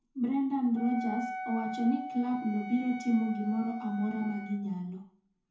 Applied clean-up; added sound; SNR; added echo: none; Wind instrument, woodwind instrument; 11 dB; reverberation time 0.6 s.